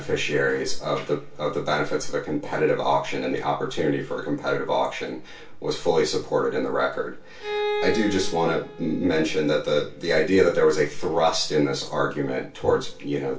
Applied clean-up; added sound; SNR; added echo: none; Bowed string instrument; 8 dB; reverberation time 0.2 s.